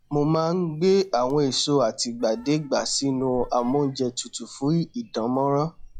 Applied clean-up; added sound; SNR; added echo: classical method log-MMSE.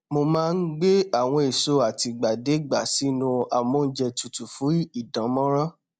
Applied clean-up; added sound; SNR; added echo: none; none; none; none.